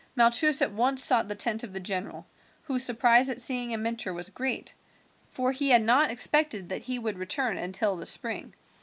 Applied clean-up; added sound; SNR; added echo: none; none; none; none.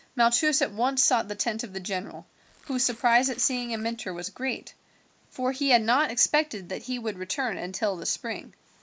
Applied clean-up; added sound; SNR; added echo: neural mask model Resemble Enhance denoiser.